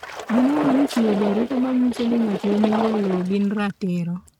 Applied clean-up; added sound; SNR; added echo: neural mask model RNNoise.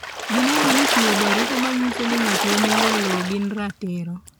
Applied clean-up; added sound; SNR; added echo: none; Water / Splash, splatter; -1 dB; none.